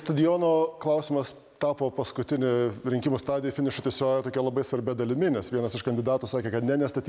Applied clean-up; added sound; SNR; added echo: none; none; none; none.